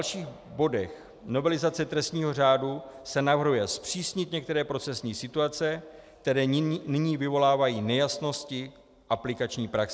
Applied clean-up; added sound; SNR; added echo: none; none; none; none.